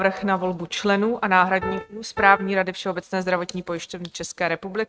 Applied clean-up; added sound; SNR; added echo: neural mask model RNNoise.